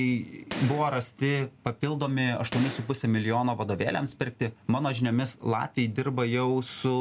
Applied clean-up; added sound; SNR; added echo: none; Gunshot, gunfire; 14 dB; none.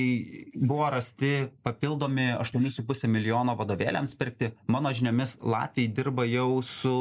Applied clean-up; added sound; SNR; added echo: neural mask model Resemble Enhance denoiser.